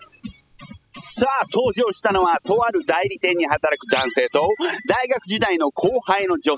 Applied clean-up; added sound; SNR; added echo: classical method spectral subtraction.